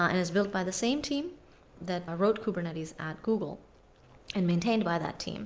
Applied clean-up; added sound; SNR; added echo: none; none; none; none.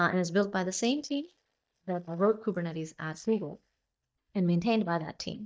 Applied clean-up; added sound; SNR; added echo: neural mask model DeepFilterNet 3.